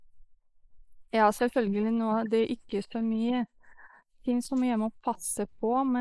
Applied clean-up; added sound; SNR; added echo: neural mask model Resemble Enhance denoiser.